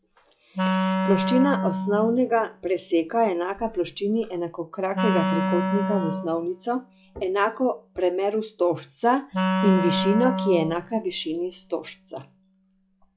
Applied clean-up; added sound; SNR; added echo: classical method log-MMSE.